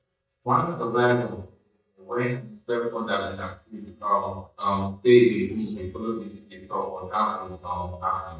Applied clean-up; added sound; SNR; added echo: neural mask model DeepFilterNet 3.